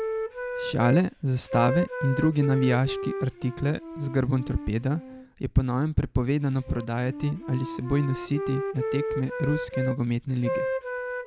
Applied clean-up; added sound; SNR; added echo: none; Wind instrument, woodwind instrument; 7 dB; none.